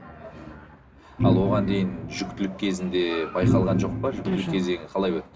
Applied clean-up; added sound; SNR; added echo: none; Organ; -1 dB; none.